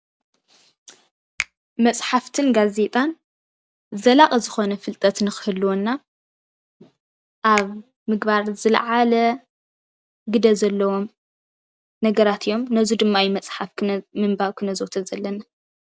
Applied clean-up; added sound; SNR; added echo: none; Finger snapping; 16 dB; none.